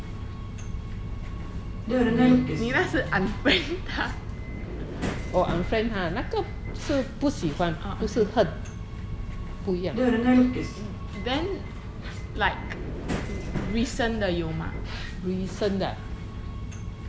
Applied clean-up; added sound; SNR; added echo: none; Subway, metro, underground; 0 dB; none.